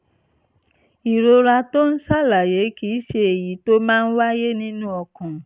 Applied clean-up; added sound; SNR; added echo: none; none; none; none.